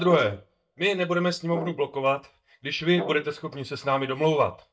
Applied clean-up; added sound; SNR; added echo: neural mask model DeepFilterNet 3.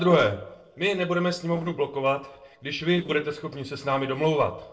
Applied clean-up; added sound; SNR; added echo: neural separator model SepFormer DNS4.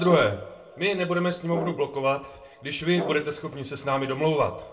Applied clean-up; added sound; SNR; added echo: none; Brass instrument; 12 dB; reverberation time 0.2 s.